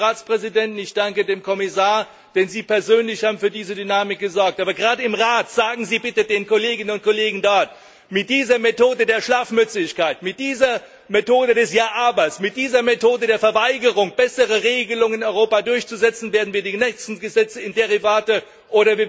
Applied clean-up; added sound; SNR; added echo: none; none; none; none.